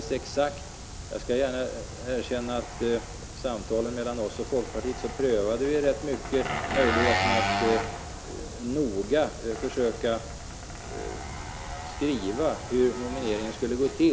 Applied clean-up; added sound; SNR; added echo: none; Engine; 7 dB; none.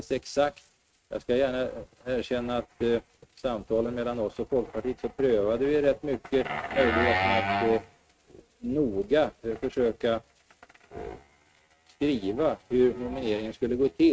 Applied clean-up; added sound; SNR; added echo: neural mask model RNNoise.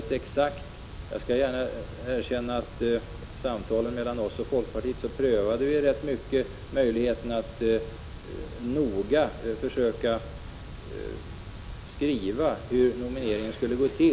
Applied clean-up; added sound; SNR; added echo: none; none; none; none.